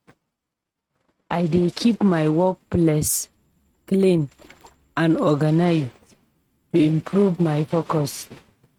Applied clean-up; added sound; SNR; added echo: neural mask model RNNoise.